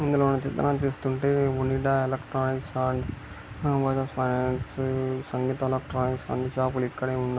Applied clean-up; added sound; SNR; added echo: none; none; none; none.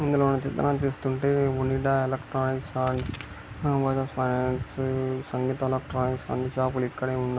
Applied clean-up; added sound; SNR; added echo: none; Crack; 16 dB; none.